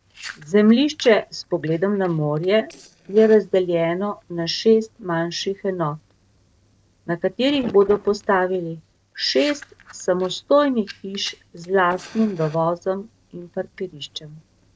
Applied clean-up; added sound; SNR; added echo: neural separator model SepFormer DNS4.